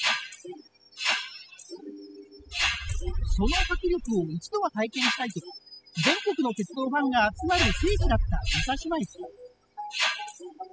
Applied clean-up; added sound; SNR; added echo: classical method spectral subtraction.